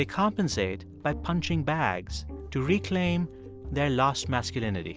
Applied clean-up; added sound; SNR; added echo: none; none; none; none.